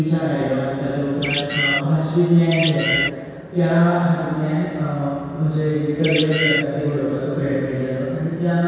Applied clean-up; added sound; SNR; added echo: none; Bird; 2 dB; reverberation time 2.0 s.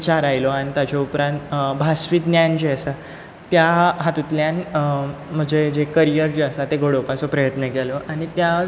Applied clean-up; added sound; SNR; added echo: none; none; none; none.